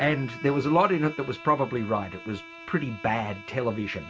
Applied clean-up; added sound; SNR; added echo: none; Bowed string instrument; 16 dB; reverberation time 0.2 s.